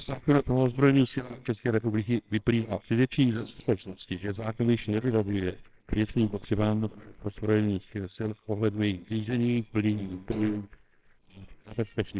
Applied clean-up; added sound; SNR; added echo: neural separator model SepFormer WHAMR!.